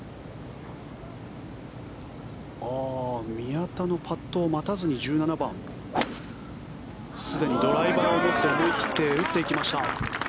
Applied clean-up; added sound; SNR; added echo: none; none; none; none.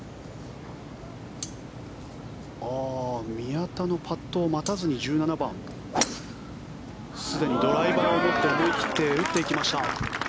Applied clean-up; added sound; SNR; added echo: none; Cutlery, silverware; 16 dB; none.